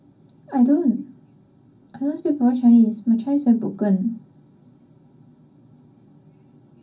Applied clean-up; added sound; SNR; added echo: none; none; none; reverberation time 0.4 s.